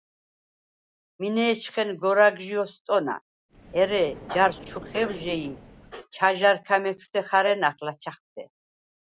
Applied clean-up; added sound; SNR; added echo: none; Car; 17 dB; none.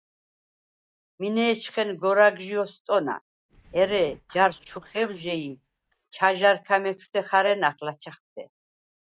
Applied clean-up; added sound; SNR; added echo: neural mask model DeepFilterNet 3.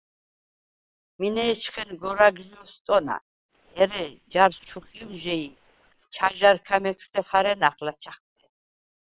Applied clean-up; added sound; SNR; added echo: neural separator model SepFormer WHAM!.